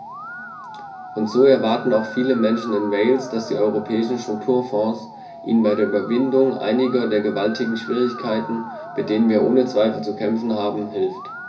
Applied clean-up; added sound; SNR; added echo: none; Musical instrument; 15 dB; reverberation time 0.4 s.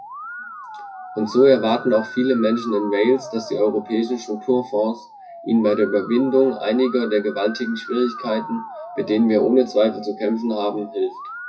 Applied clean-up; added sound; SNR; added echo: classical method WPE with log-MMSE.